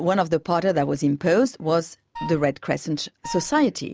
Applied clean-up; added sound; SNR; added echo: none; Wind instrument, woodwind instrument; 13 dB; none.